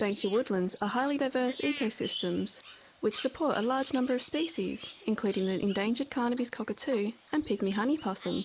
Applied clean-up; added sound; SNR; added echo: neural mask model Resemble Enhance denoiser.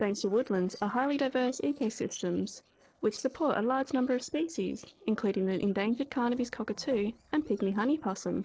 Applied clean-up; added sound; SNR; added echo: neural separator model SepFormer DNS4.